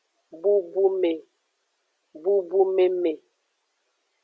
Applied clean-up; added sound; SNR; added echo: none; none; none; none.